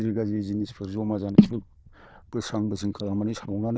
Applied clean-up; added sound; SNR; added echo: neural diffusion model UNIVERSE++.